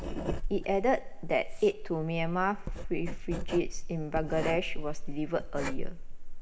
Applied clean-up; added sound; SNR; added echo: none; Writing; 1 dB; reverberation time 1.4 s.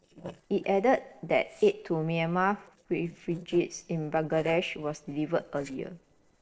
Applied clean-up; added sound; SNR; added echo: neural separator model SepFormer DNS4.